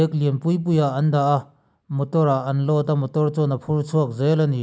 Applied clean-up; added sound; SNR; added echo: none; none; none; none.